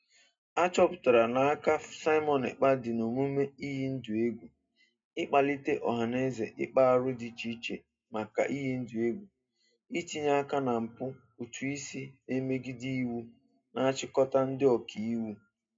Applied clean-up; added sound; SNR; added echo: none; none; none; reverberation time 0.2 s.